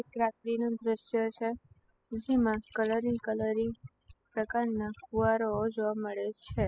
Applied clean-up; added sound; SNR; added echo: classical method spectral subtraction.